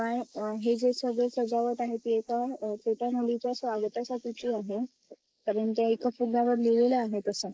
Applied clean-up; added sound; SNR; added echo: neural mask model Resemble Enhance denoiser.